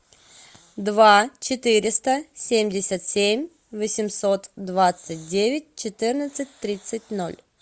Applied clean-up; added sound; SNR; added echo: none; none; none; none.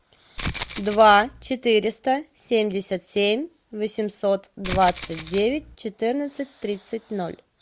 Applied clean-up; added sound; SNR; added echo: none; Rattle (instrument); 3 dB; none.